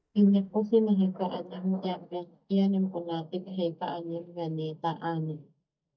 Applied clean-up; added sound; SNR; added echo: neural mask model DeepFilterNet 3.